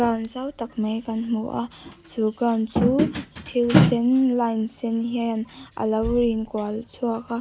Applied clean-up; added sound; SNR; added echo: none; none; none; none.